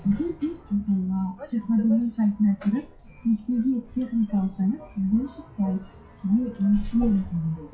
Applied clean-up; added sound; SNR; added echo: classical method WPE with log-MMSE.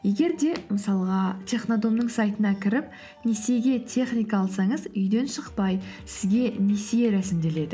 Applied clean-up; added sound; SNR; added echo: none; none; none; none.